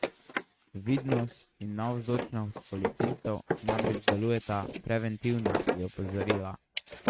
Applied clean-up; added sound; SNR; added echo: neural mask model RNNoise.